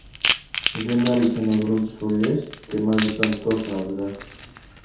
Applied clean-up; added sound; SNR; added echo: none; Crack / Crackle; 7 dB; reverberation time 0.6 s.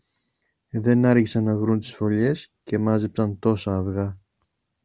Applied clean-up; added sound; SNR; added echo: none; none; none; none.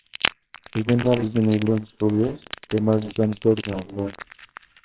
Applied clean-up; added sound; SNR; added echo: neural separator model SepFormer WHAMR!.